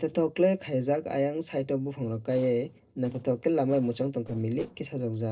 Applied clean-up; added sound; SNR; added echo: neural separator model SepFormer DNS4.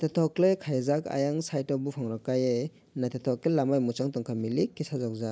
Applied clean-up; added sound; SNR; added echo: none; none; none; none.